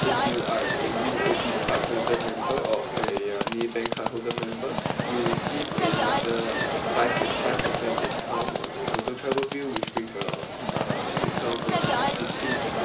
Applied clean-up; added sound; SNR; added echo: none; Livestock, farm animals, working animals; -3 dB; none.